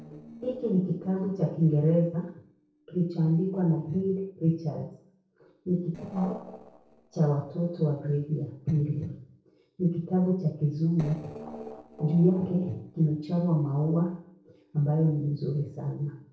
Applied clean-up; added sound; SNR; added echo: neural separator model SepFormer DNS4.